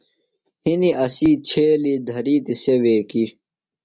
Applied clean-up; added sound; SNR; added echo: none; none; none; none.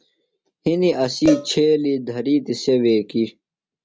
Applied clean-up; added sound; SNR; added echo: none; Cowbell; 11 dB; none.